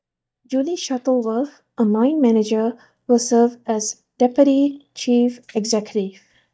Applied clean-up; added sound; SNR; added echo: neural mask model DeepFilterNet 3.